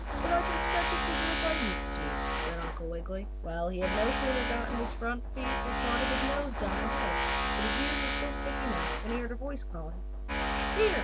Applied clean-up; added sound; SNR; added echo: none; Tools; -5 dB; none.